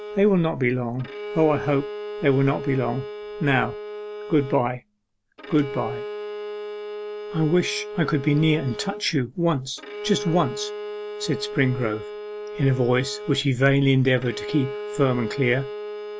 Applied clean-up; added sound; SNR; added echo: none; Bowed string instrument; 10 dB; none.